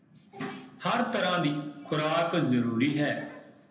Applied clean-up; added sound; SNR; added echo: none; none; none; reverberation time 0.7 s.